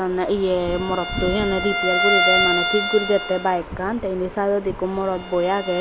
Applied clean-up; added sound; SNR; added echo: none; Bowed string instrument; 3 dB; none.